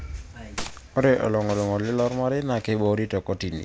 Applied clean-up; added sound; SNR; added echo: none; Gunshot, gunfire; 18 dB; none.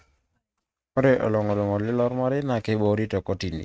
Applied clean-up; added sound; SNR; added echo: neural mask model RNNoise.